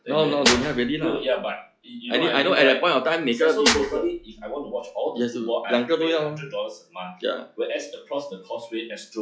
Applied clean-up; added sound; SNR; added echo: classical method log-MMSE.